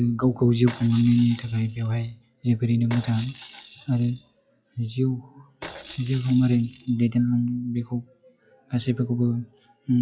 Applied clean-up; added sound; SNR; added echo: classical method log-MMSE.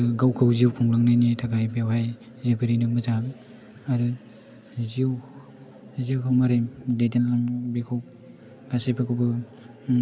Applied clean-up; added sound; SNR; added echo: none; none; none; none.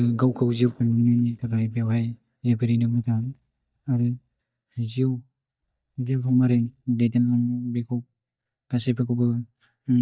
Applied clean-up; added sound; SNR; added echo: neural mask model DeepFilterNet 3.